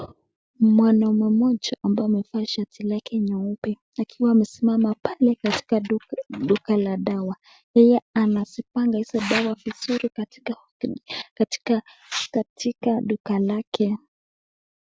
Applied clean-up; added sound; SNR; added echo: none; none; none; none.